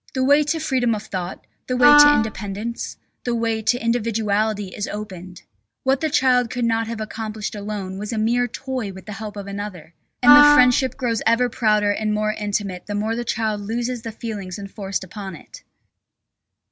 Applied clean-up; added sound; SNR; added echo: none; Wind instrument, woodwind instrument; -4 dB; none.